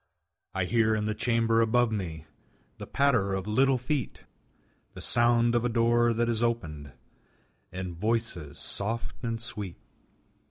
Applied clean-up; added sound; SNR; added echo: none; none; none; none.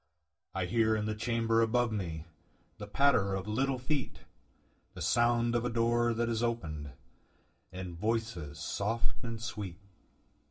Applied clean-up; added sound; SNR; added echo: none; none; none; reverberation time 0.2 s.